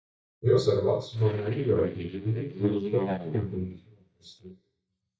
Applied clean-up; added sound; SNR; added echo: neural mask model DeepFilterNet 3.